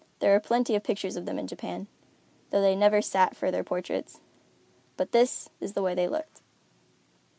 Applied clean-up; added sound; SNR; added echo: none; none; none; none.